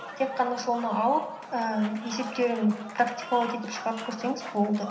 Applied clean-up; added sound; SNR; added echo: none; Applause / Crowd; 13 dB; reverberation time 0.9 s.